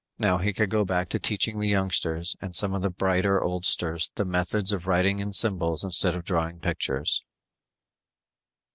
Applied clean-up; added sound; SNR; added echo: none; none; none; none.